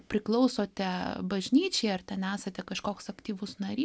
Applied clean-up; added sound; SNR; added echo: none; none; none; none.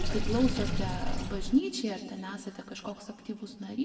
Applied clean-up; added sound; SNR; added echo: none; Sink (filling or washing) / Water; 1 dB; reverberation time 1.9 s.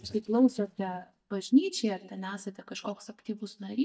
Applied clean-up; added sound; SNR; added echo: neural mask model DeepFilterNet 3.